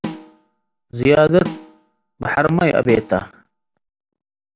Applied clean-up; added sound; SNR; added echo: none; Snare drum; 14 dB; none.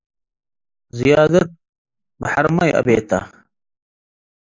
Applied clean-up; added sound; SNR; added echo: neural mask model Resemble Enhance denoiser.